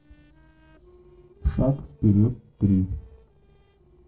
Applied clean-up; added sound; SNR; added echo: neural separator model SepFormer DNS4.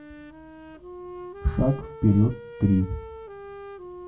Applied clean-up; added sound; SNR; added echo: none; Wind instrument, woodwind instrument; 14 dB; reverberation time 0.2 s.